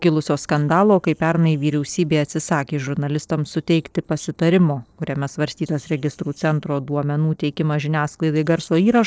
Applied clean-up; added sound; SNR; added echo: neural separator model SepFormer DNS4.